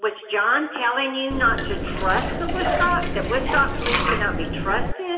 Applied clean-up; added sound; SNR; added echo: none; Liquid; 1 dB; reverberation time 1.7 s.